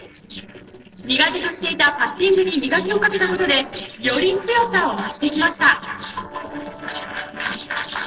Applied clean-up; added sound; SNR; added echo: neural separator model SepFormer DNS4.